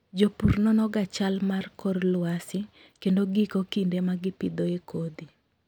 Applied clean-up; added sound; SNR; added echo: none; none; none; none.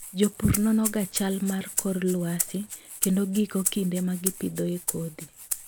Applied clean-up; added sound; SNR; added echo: none; Rattle (instrument); 7 dB; none.